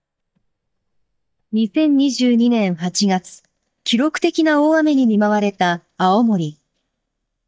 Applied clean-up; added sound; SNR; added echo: neural mask model DeepFilterNet 3.